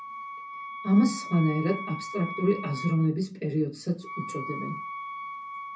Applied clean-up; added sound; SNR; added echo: none; Wind instrument, woodwind instrument; 10 dB; reverberation time 0.3 s.